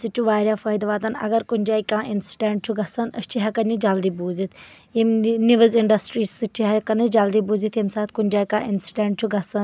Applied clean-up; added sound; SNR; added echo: none; none; none; none.